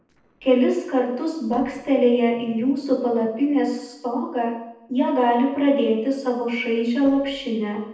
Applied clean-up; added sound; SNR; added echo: neural separator model SepFormer DNS4.